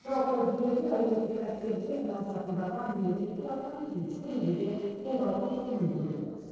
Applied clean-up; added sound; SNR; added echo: neural separator model SepFormer DNS4.